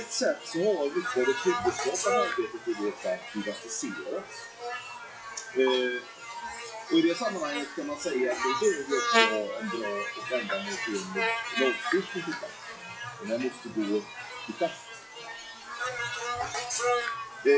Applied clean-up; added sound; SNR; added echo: classical method WPE with log-MMSE.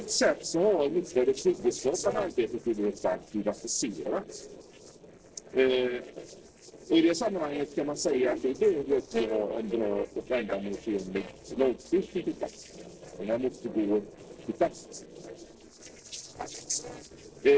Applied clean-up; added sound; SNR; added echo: neural separator model SepFormer DNS4.